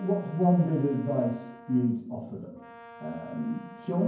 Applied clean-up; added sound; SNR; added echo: none; Brass instrument; 20 dB; reverberation time 0.9 s.